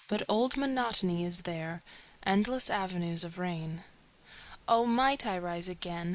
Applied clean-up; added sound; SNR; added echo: neural mask model Resemble Enhance denoiser.